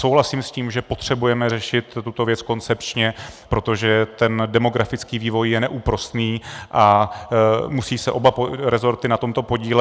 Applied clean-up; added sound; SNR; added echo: none; none; none; none.